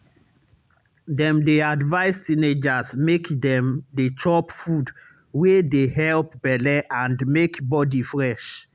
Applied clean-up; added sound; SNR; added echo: none; none; none; none.